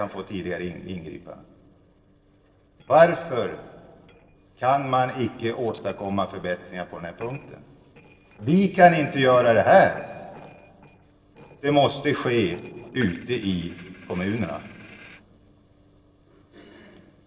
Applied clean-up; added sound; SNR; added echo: neural separator model SepFormer DNS4.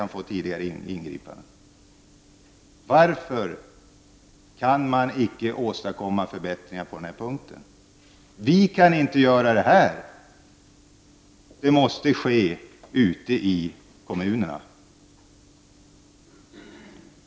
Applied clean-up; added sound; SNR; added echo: none; none; none; none.